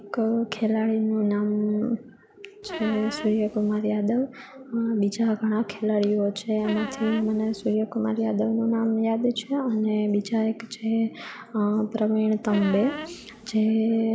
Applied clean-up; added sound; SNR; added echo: none; Squeak; 12 dB; none.